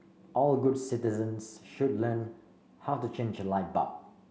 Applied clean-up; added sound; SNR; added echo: none; none; none; none.